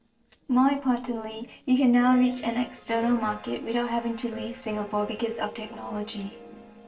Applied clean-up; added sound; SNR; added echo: neural separator model SepFormer DNS4.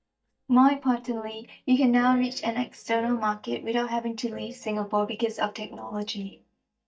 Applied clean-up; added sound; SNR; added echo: neural mask model DeepFilterNet 3.